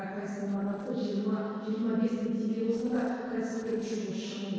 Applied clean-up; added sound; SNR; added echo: neural separator model SepFormer DNS4.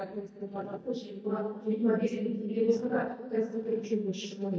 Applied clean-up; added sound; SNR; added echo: neural mask model DeepFilterNet 3.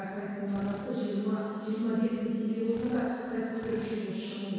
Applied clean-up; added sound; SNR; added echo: none; Drill; 16 dB; reverberation time 2.0 s.